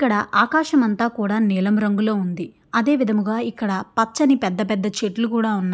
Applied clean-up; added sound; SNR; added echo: none; none; none; none.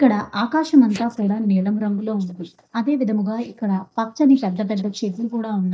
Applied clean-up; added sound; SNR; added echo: neural mask model DeepFilterNet 3.